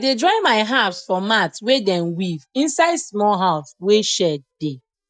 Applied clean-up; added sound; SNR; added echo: neural mask model DeepFilterNet 3.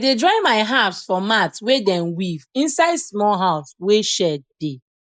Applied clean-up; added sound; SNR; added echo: neural mask model Resemble Enhance denoiser.